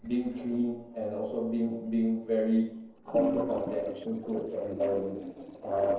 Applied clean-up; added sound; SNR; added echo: neural separator model SepFormer DNS4.